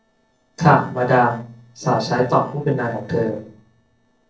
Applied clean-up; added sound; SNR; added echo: neural separator model SepFormer DNS4.